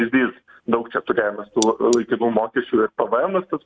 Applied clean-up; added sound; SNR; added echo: neural mask model RNNoise.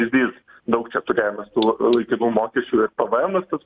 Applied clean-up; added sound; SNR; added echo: none; Cutlery, silverware; 8 dB; none.